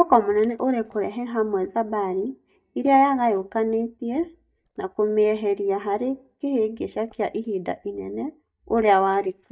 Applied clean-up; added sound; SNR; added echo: neural mask model DeepFilterNet 3.